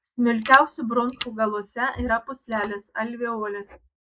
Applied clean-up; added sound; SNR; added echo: neural mask model Resemble Enhance denoiser.